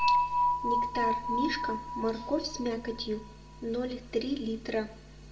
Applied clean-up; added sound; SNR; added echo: none; Dishes, pots, and pans / Chink, clink; -1 dB; reverberation time 0.4 s.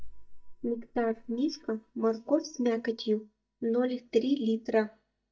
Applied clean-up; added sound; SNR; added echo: neural mask model DeepFilterNet 3.